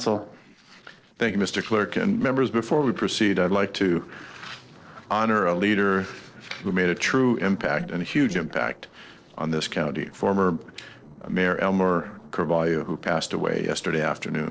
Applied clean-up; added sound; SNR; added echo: neural separator model SepFormer DNS4.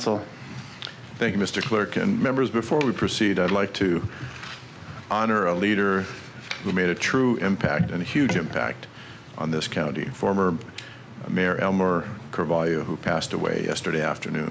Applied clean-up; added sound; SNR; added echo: none; none; none; none.